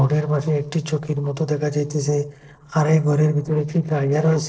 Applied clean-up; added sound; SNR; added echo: neural separator model SepFormer DNS4.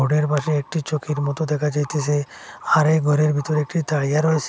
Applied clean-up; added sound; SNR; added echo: none; none; none; none.